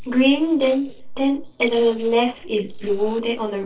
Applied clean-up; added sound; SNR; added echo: neural separator model SepFormer DNS4.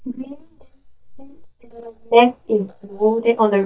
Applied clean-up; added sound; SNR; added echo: neural mask model DeepFilterNet 3.